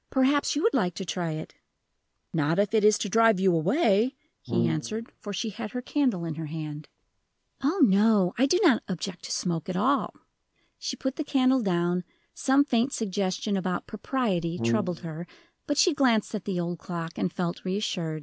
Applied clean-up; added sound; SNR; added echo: none; Brass instrument; 5 dB; none.